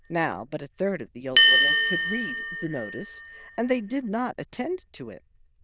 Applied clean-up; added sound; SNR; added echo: neural diffusion model UNIVERSE++.